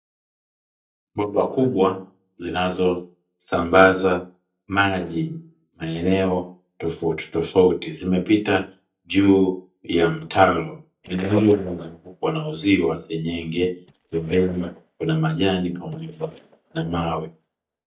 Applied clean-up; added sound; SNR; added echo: neural mask model DeepFilterNet 3.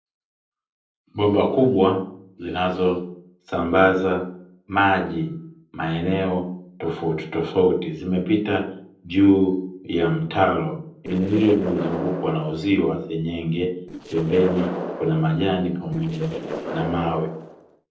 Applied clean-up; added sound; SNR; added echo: neural separator model SepFormer DNS4.